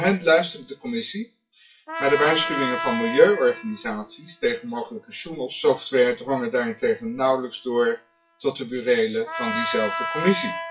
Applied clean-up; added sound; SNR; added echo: classical method WPE with log-MMSE.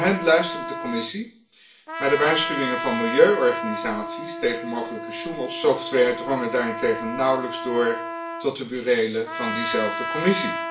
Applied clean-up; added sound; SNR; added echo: none; Trumpet; 7 dB; reverberation time 0.3 s.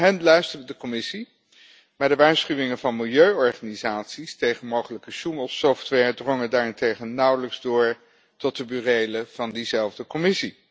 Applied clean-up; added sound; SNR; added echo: none; none; none; none.